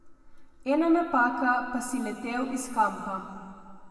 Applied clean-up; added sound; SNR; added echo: none; none; none; reverberation time 2.0 s.